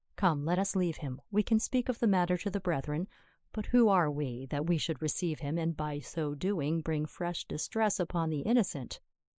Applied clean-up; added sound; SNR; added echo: neural mask model Resemble Enhance denoiser.